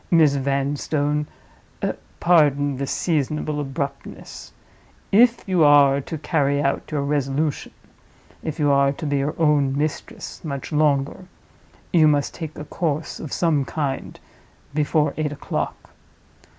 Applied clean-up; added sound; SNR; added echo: none; none; none; none.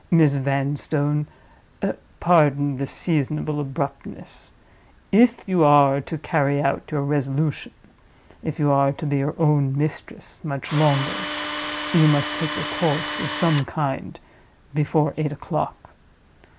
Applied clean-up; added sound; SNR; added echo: none; Tools; 5 dB; none.